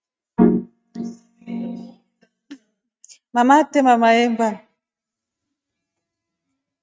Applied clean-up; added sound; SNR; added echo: neural mask model RNNoise.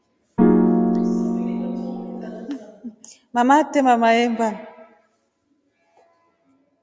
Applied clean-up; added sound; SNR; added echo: none; Piano; -5 dB; none.